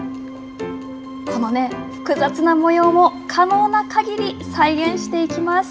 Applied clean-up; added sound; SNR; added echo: none; none; none; none.